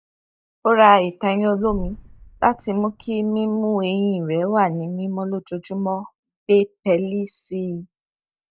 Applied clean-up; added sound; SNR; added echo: neural mask model DeepFilterNet 3.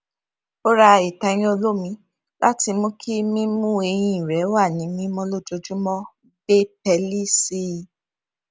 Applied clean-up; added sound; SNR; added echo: none; none; none; none.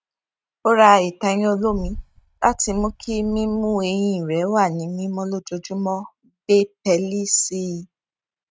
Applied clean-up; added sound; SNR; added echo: neural mask model RNNoise.